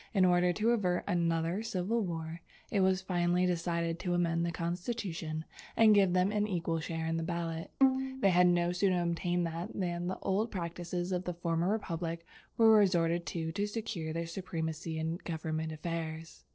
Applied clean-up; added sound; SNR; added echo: neural separator model SepFormer DNS4.